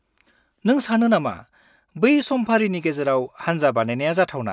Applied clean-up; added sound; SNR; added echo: none; none; none; none.